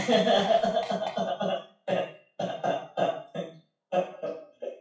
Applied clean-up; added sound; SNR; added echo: classical method WPE with log-MMSE.